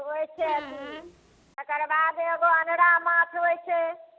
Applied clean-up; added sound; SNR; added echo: none; Squeak; 16 dB; none.